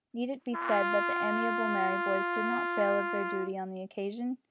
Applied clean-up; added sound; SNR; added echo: none; Trumpet; -1 dB; none.